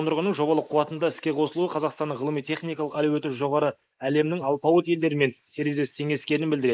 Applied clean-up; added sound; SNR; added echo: neural mask model Resemble Enhance denoiser.